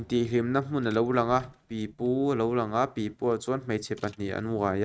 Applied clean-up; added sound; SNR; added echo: neural mask model RNNoise.